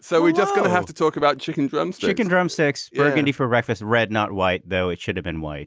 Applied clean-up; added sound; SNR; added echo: none; none; none; none.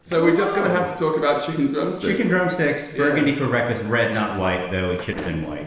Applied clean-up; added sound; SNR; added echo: neural separator model SepFormer DNS4.